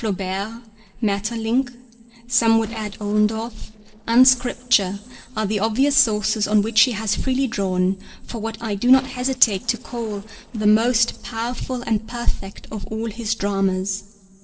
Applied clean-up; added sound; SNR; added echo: neural separator model SepFormer DNS4.